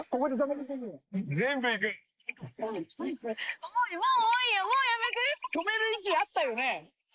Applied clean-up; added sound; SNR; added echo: neural mask model Resemble Enhance denoiser.